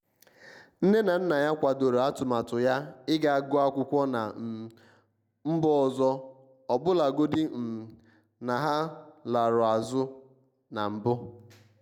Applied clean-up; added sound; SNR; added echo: none; none; none; none.